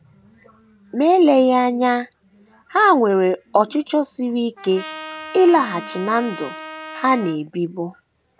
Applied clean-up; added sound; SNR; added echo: none; Trumpet; 15 dB; none.